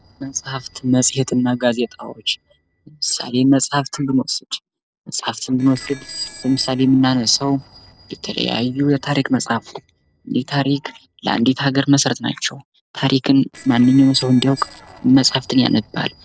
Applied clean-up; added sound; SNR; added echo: neural separator model SepFormer DNS4.